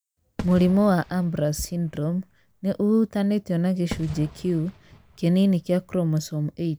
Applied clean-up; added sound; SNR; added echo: none; Fireworks; 17 dB; none.